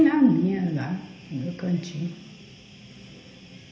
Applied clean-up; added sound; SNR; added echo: none; none; none; reverberation time 1.4 s.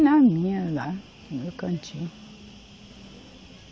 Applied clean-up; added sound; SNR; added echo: none; none; none; none.